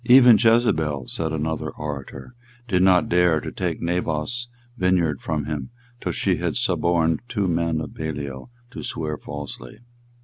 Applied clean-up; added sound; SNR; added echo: none; none; none; none.